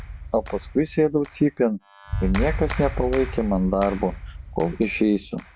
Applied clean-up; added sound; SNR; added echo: none; Clapping; 8 dB; none.